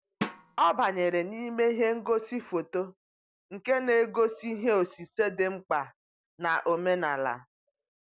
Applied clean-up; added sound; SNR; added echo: none; Drum; 11 dB; none.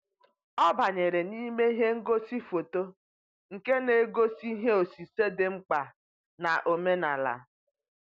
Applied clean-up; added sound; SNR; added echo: none; none; none; none.